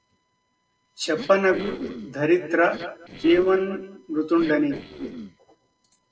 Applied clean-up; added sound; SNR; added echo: neural separator model SepFormer DNS4.